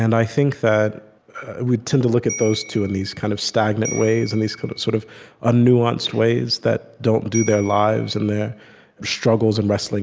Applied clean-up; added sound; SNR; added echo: none; Bell; 16 dB; none.